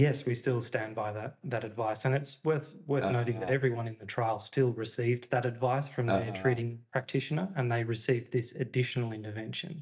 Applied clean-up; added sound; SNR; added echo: neural mask model DeepFilterNet 3.